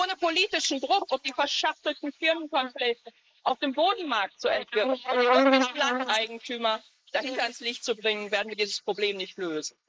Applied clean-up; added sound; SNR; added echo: neural mask model Resemble Enhance denoiser.